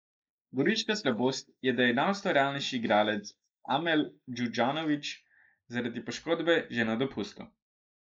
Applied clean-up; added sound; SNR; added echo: neural mask model Resemble Enhance denoiser.